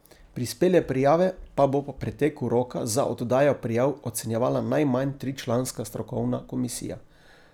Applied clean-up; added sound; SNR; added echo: none; none; none; none.